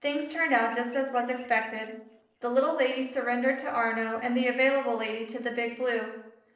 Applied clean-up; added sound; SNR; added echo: neural separator model SepFormer DNS4.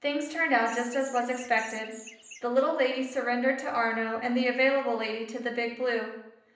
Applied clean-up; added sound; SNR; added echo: none; Chirp, tweet; 19 dB; reverberation time 0.8 s.